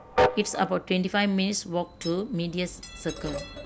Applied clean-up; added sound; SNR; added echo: none; Train; 4 dB; none.